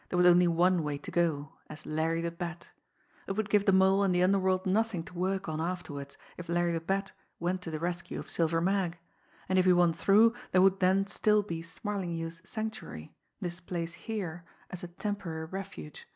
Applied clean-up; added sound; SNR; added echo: none; none; none; none.